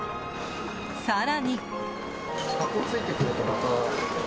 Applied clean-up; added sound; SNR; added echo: none; Rain; 15 dB; none.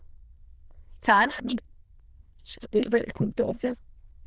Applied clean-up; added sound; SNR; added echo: neural diffusion model UNIVERSE++.